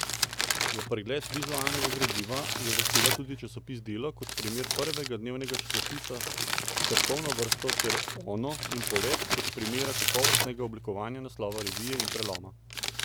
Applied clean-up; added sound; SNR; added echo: none; Crumpling, crinkling; -4 dB; none.